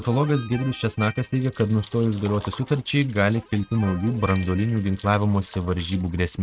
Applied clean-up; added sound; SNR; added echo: neural mask model RNNoise.